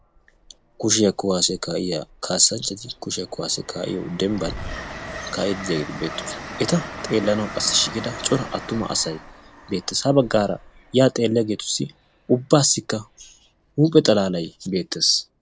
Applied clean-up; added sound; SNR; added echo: none; Train; 15 dB; none.